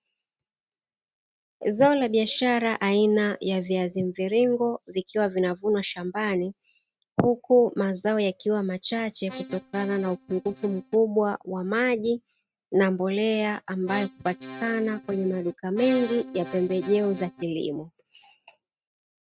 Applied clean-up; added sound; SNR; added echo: neural mask model RNNoise.